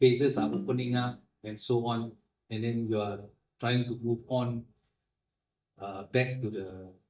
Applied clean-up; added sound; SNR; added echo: neural mask model DeepFilterNet 3.